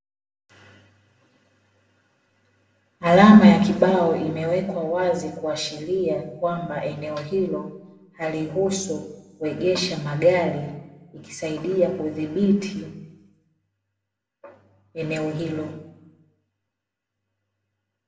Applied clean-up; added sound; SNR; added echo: none; none; none; reverberation time 0.8 s.